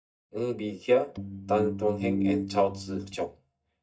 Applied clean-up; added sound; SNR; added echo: neural mask model DeepFilterNet 3.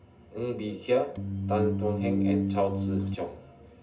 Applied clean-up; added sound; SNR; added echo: none; Organ; -3 dB; reverberation time 0.4 s.